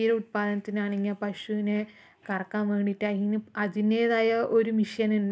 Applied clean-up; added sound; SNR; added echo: none; none; none; none.